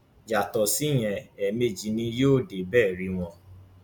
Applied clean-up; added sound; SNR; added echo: none; none; none; none.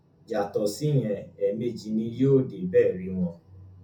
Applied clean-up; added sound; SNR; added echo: none; none; none; reverberation time 0.3 s.